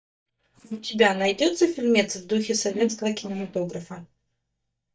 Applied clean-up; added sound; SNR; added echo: neural mask model DeepFilterNet 3.